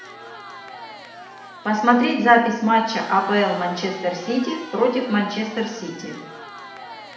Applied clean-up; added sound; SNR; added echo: none; Crowd; 16 dB; reverberation time 0.8 s.